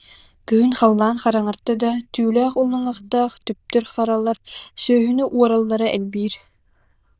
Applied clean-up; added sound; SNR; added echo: neural diffusion model UNIVERSE++.